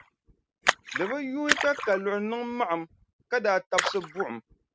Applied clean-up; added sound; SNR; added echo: none; Splash, splatter; 3 dB; none.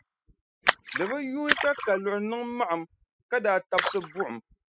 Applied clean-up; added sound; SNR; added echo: classical method spectral subtraction.